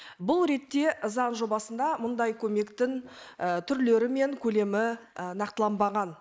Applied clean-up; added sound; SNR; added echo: neural mask model Resemble Enhance denoiser.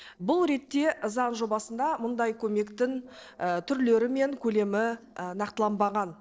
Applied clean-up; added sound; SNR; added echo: neural separator model SepFormer DNS4.